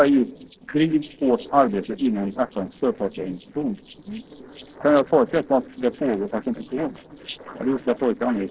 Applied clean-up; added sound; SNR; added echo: neural separator model SepFormer DNS4.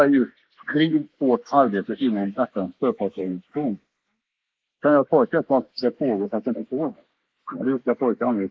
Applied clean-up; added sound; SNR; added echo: neural mask model Resemble Enhance denoiser.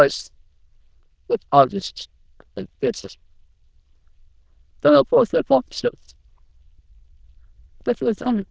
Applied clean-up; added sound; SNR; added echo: neural diffusion model UNIVERSE++.